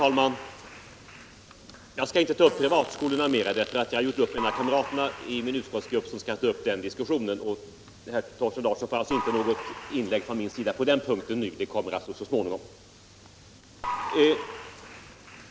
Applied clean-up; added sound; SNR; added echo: none; Fart + Applause / Crowd; 12 dB; none.